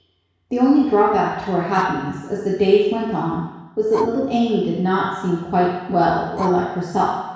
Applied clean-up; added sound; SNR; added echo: none; Bark; 16 dB; reverberation time 1.1 s.